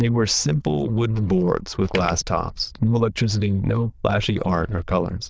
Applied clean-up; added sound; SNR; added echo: neural diffusion model UNIVERSE++.